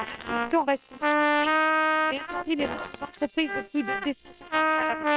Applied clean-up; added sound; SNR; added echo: neural separator model SepFormer WHAM!.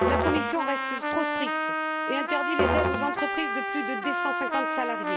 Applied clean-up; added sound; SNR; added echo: none; Trumpet + Musical instrument; -4 dB; none.